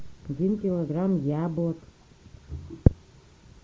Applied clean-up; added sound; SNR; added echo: none; none; none; none.